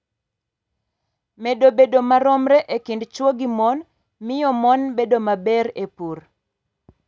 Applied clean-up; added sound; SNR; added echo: none; none; none; none.